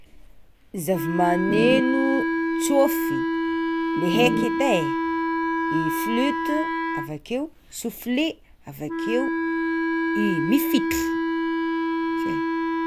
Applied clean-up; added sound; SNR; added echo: none; Wind instrument, woodwind instrument + Organ; -1 dB; none.